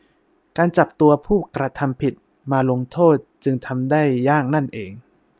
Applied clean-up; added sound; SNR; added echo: none; none; none; none.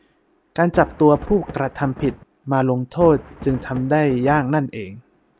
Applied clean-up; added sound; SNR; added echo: none; Thunder; 15 dB; none.